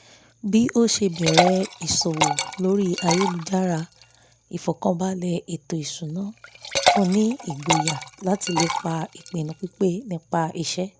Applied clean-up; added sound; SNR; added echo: none; Liquid; 4 dB; none.